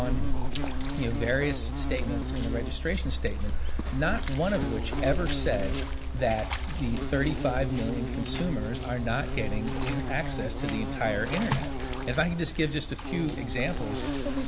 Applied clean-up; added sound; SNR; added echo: none; Insect; -2 dB; none.